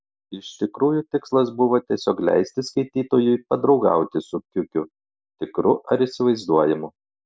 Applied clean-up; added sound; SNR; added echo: none; none; none; none.